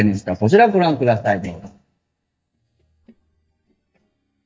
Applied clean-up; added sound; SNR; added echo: neural mask model DeepFilterNet 3.